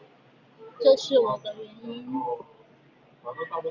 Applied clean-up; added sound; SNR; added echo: none; none; none; none.